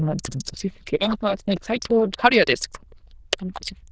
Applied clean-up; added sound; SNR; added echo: neural diffusion model UNIVERSE++.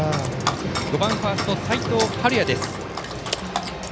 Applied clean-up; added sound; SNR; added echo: none; Dog; 7 dB; none.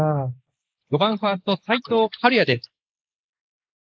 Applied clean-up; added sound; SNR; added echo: neural mask model Resemble Enhance denoiser.